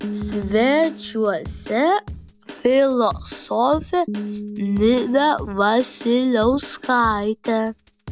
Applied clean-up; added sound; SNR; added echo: none; Piano + Drum kit; 13 dB; none.